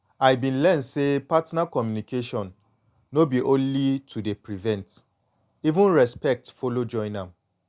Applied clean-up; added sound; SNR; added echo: none; none; none; none.